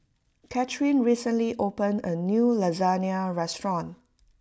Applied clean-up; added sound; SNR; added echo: none; none; none; none.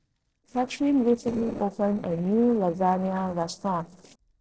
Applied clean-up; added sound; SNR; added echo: neural separator model SepFormer DNS4.